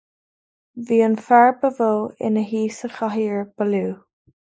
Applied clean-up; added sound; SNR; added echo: neural mask model Resemble Enhance denoiser.